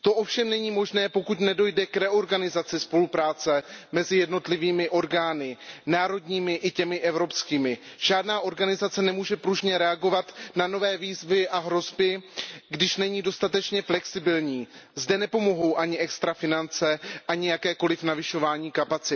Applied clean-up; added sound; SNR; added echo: none; none; none; none.